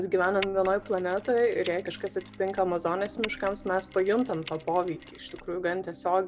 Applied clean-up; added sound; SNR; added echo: none; Mechanisms; 16 dB; none.